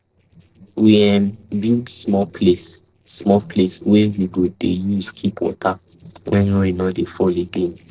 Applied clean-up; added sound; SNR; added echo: neural separator model SepFormer DNS4.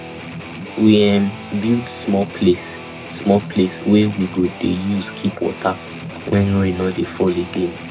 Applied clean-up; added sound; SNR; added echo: none; Guitar; 13 dB; reverberation time 0.2 s.